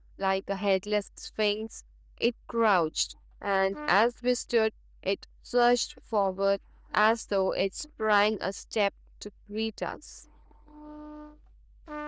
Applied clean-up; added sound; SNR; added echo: neural diffusion model UNIVERSE++.